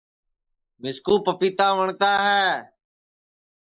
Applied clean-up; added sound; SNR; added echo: neural mask model Resemble Enhance denoiser.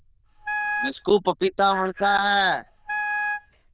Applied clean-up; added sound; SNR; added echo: neural diffusion model UNIVERSE++.